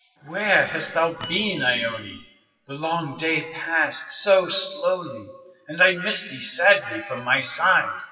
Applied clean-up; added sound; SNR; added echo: classical method WPE with log-MMSE.